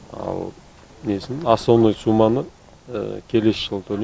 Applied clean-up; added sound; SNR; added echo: none; none; none; none.